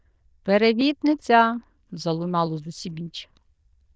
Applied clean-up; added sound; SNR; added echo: neural diffusion model UNIVERSE++.